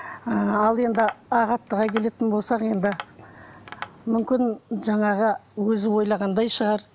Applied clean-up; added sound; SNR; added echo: none; Tap; 16 dB; none.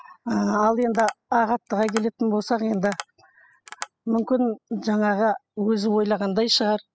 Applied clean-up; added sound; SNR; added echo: classical method spectral subtraction.